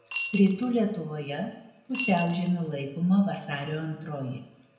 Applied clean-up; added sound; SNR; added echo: none; Coin (dropping) / Glass; 7 dB; reverberation time 0.8 s.